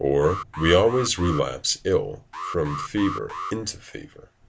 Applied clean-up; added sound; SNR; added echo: neural mask model Resemble Enhance denoiser.